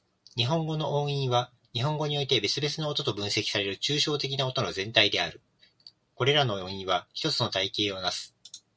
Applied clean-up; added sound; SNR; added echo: none; none; none; none.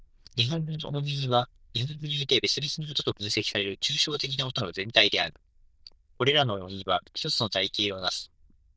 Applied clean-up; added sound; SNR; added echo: neural diffusion model UNIVERSE++.